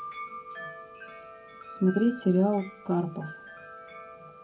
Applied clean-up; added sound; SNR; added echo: none; Wind chime; 14 dB; reverberation time 0.3 s.